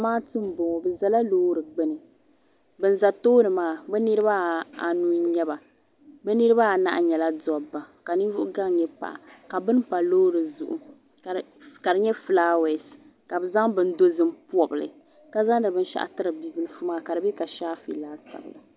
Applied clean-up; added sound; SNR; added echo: none; none; none; none.